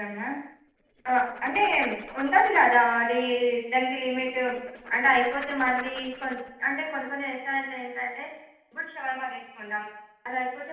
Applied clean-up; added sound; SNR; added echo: neural separator model SepFormer DNS4.